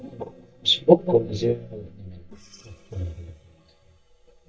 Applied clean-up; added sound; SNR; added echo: neural mask model DeepFilterNet 3.